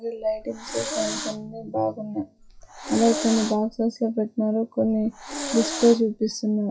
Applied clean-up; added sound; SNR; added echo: classical method WPE with log-MMSE.